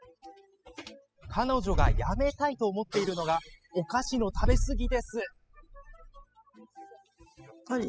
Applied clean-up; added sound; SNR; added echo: classical method spectral subtraction.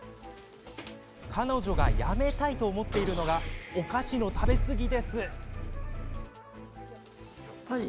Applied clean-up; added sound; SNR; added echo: none; Engine starting / Car; -2 dB; none.